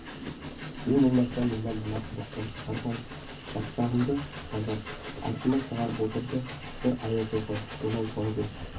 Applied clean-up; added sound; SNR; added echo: none; Train; 9 dB; reverberation time 0.4 s.